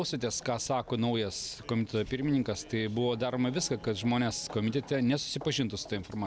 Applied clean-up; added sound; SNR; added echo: none; none; none; none.